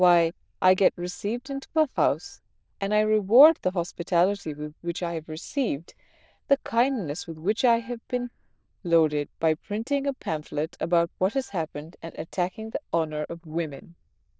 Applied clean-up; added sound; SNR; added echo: neural diffusion model UNIVERSE++.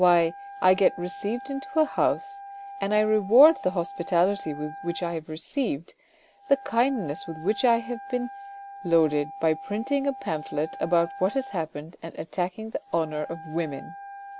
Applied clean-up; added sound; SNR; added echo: none; Wind instrument, woodwind instrument; 15 dB; none.